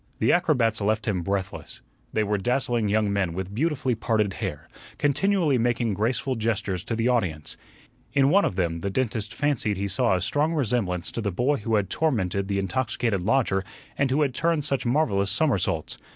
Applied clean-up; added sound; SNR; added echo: none; none; none; none.